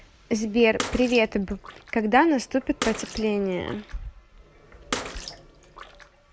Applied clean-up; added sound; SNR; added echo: none; Bathtub (filling or washing) / Water / Splash, splatter; 12 dB; none.